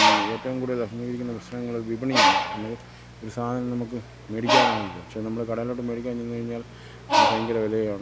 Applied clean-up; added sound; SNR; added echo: none; Bird; -3 dB; none.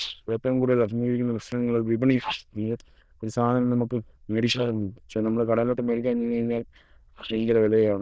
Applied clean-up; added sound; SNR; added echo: neural diffusion model UNIVERSE++.